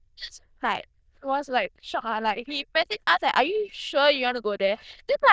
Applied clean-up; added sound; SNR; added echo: neural diffusion model UNIVERSE++.